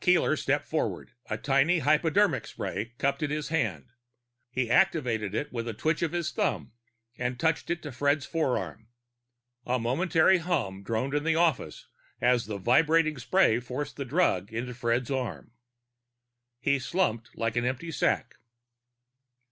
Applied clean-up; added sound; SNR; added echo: none; none; none; none.